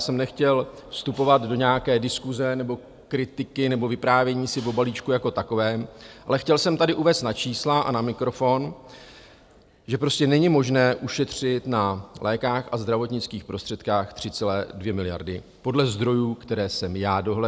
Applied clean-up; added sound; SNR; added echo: none; none; none; none.